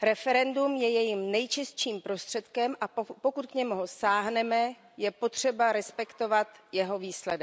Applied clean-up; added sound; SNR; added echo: none; none; none; none.